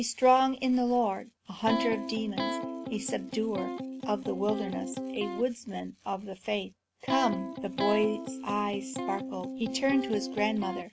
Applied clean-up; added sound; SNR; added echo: none; Electric guitar; 5 dB; none.